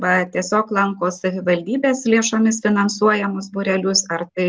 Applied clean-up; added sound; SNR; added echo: none; none; none; none.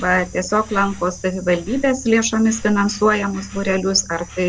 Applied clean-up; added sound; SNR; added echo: none; Insect; 16 dB; none.